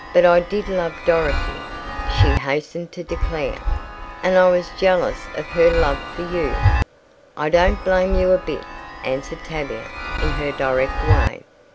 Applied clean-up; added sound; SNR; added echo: none; Chime; 3 dB; none.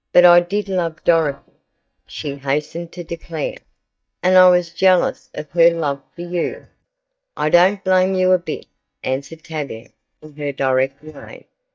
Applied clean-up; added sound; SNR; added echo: neural mask model DeepFilterNet 3.